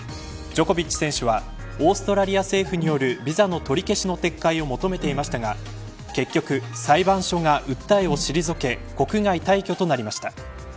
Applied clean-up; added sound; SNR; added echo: none; Whoosh, swoosh, swish; 13 dB; none.